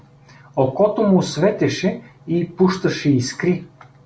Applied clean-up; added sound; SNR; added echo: none; none; none; none.